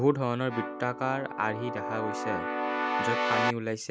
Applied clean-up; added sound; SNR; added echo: none; Keyboard (musical); 0 dB; none.